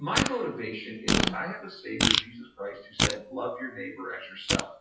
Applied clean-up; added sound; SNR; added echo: classical method WPE with log-MMSE.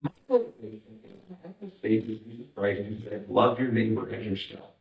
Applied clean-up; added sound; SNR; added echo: neural mask model DeepFilterNet 3.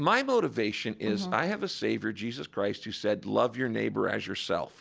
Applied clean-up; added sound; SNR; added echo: none; none; none; none.